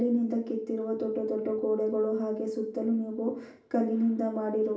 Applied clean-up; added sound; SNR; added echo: none; none; none; reverberation time 0.4 s.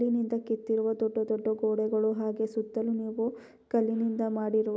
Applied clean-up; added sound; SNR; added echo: none; none; none; none.